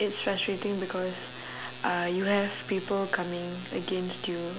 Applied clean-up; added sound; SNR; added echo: none; none; none; none.